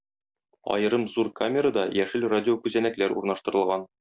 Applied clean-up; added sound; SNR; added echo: none; none; none; none.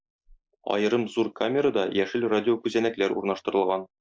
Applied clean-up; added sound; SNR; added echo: neural mask model Resemble Enhance denoiser.